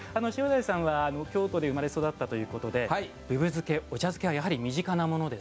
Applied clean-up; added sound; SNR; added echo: none; none; none; none.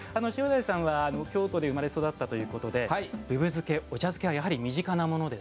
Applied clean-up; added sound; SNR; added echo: none; Snare drum; 14 dB; none.